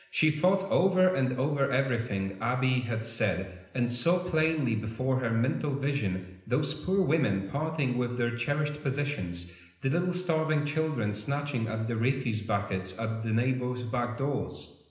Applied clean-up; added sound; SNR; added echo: none; none; none; reverberation time 0.9 s.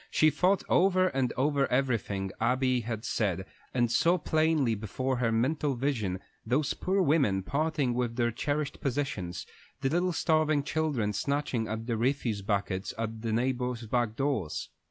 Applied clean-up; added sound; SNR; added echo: none; none; none; none.